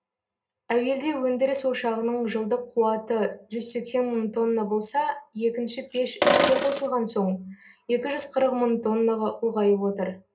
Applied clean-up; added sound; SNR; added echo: none; Sink (filling or washing); -2 dB; reverberation time 0.2 s.